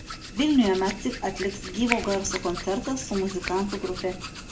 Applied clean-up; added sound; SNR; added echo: none; Hands; 9 dB; reverberation time 0.4 s.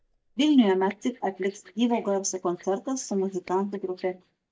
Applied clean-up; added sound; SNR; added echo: neural mask model DeepFilterNet 3.